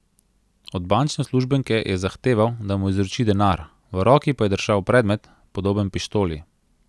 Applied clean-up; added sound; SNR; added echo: none; none; none; none.